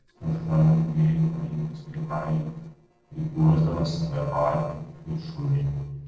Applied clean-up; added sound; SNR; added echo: neural separator model SepFormer DNS4.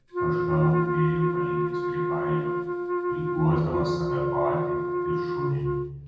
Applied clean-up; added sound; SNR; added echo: none; Wind instrument, woodwind instrument; -1 dB; reverberation time 1.2 s.